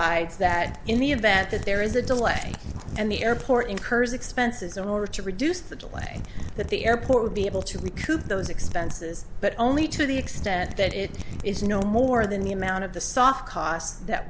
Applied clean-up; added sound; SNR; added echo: none; Mechanisms; 10 dB; none.